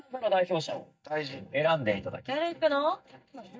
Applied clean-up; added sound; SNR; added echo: neural mask model DeepFilterNet 3.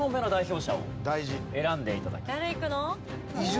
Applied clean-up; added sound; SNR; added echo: none; none; none; none.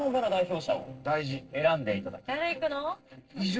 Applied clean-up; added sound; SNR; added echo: neural separator model SepFormer DNS4.